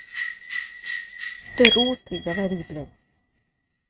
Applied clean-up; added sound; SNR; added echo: neural mask model RNNoise.